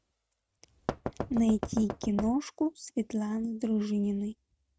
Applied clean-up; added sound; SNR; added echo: neural mask model RNNoise.